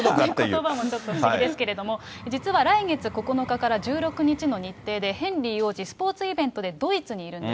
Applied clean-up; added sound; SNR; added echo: none; Vehicle; 20 dB; none.